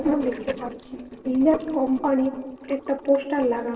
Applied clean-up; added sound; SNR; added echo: neural separator model SepFormer DNS4.